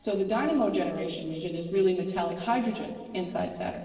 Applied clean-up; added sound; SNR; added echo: neural separator model SepFormer DNS4.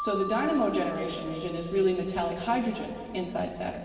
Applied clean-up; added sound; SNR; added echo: none; Marimba, xylophone; 13 dB; reverberation time 2.4 s.